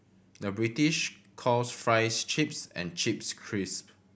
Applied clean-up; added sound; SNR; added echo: none; none; none; none.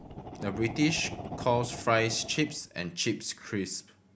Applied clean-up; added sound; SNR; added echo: none; Fire; 12 dB; none.